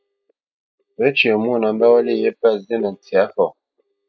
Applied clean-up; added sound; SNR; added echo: neural mask model DeepFilterNet 3.